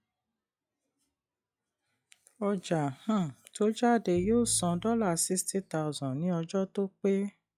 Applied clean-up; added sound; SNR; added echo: classical method log-MMSE.